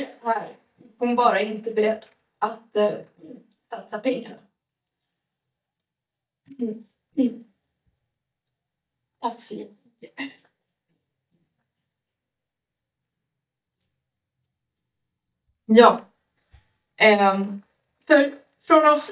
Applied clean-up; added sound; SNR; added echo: neural mask model DeepFilterNet 3.